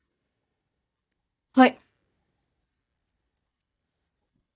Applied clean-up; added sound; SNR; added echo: neural mask model DeepFilterNet 3.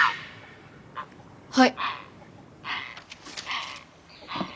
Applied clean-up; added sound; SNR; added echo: none; Bird; 3 dB; none.